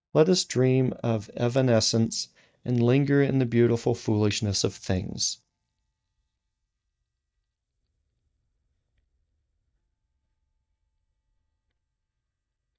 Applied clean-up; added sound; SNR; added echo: neural mask model DeepFilterNet 3.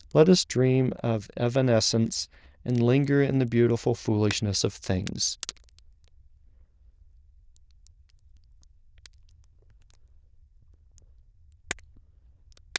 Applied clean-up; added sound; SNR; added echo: neural diffusion model UNIVERSE++.